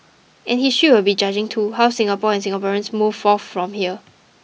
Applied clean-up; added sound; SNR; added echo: none; none; none; none.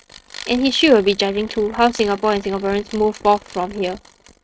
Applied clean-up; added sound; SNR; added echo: neural mask model RNNoise.